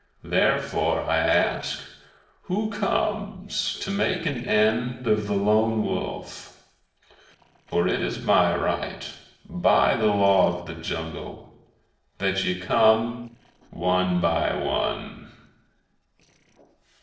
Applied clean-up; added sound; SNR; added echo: neural separator model SepFormer DNS4.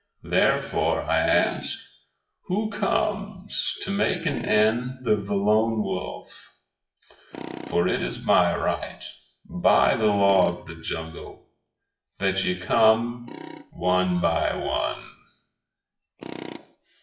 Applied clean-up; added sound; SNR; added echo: classical method WPE with log-MMSE.